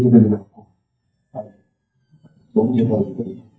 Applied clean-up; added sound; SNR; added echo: neural mask model DeepFilterNet 3.